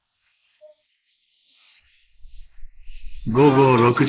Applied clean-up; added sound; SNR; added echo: neural mask model Resemble Enhance denoiser.